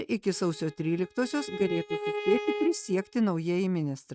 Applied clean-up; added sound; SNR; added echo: neural mask model RNNoise.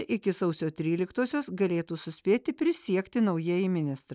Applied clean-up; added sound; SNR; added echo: none; none; none; none.